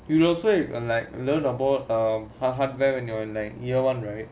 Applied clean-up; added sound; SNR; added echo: none; none; none; none.